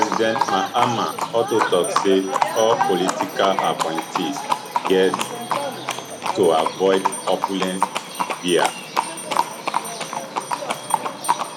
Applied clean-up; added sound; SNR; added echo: none; Livestock, farm animals, working animals; 1 dB; none.